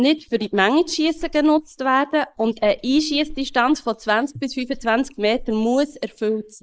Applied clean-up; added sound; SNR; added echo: neural mask model Resemble Enhance denoiser.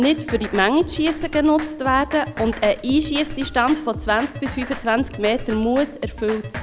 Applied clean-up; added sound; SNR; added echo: none; Drum kit; 12 dB; none.